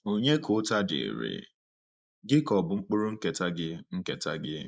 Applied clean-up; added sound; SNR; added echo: neural mask model Resemble Enhance denoiser.